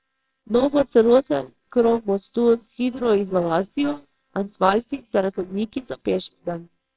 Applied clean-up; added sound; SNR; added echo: neural separator model SepFormer WHAMR!.